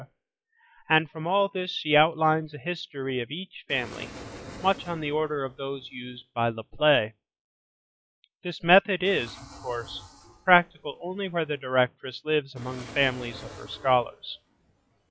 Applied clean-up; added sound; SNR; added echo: classical method log-MMSE.